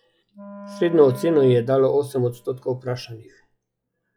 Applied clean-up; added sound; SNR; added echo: classical method log-MMSE.